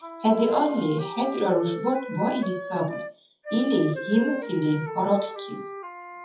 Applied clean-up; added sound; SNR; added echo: classical method WPE with log-MMSE.